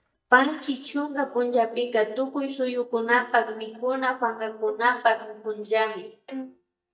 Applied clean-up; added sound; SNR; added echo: neural mask model DeepFilterNet 3.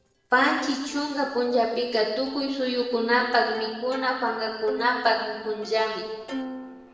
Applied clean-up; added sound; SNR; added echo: neural separator model SepFormer DNS4.